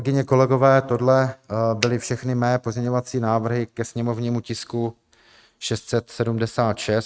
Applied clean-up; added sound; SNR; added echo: neural mask model RNNoise.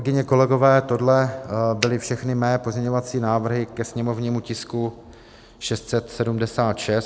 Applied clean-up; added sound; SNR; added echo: none; Finger snapping; 8 dB; none.